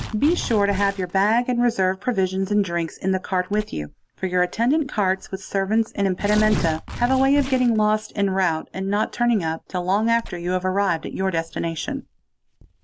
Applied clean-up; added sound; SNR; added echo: none; Tearing; 14 dB; none.